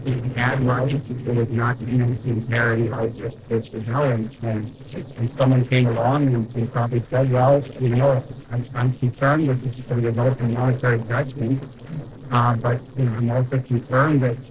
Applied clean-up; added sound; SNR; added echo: neural separator model SepFormer DNS4.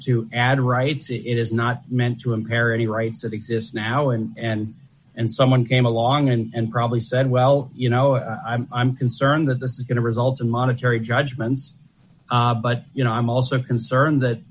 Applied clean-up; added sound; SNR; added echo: none; none; none; none.